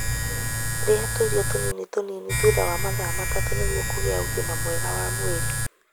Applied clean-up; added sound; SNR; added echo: none; Domestic sounds, home sounds; -2 dB; none.